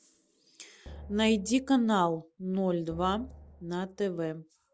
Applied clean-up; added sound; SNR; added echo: none; Drum; 19 dB; none.